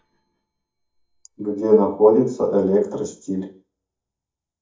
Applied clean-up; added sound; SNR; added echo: neural mask model DeepFilterNet 3.